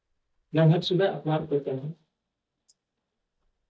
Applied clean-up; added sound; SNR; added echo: neural mask model DeepFilterNet 3.